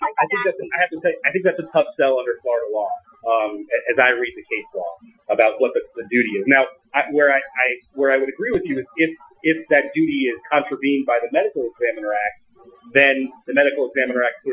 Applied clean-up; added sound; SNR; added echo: classical method Wiener filter.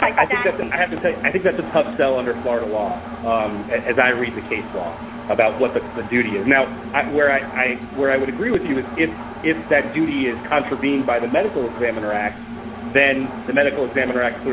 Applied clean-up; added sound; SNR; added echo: none; Engine; 11 dB; none.